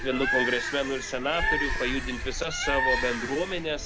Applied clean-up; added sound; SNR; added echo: none; Bird; 0 dB; none.